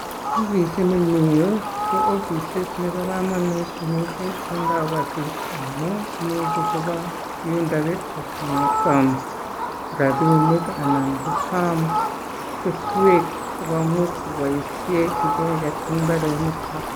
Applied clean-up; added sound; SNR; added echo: none; Fowl; 3 dB; none.